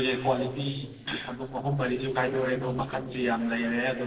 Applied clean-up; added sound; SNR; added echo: neural separator model SepFormer DNS4.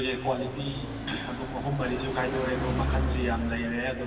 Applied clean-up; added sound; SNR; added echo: none; Car passing by; 2 dB; reverberation time 2.6 s.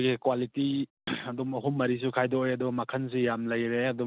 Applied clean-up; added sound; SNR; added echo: none; none; none; none.